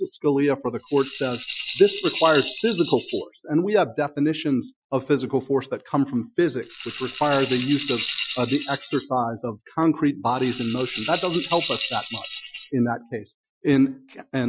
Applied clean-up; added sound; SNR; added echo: classical method Wiener filter.